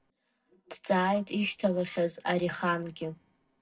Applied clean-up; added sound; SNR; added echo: neural separator model SepFormer DNS4.